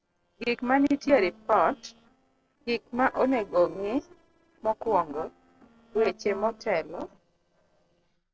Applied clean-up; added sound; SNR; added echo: neural separator model SepFormer DNS4.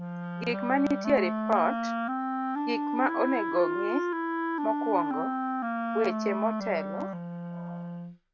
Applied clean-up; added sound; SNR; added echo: none; Wind instrument, woodwind instrument; 0 dB; none.